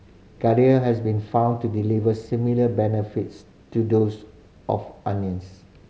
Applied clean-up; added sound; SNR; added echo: none; none; none; none.